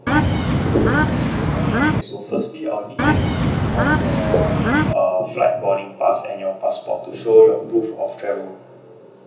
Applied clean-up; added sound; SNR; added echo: none; Bird / Fowl; -5 dB; reverberation time 0.7 s.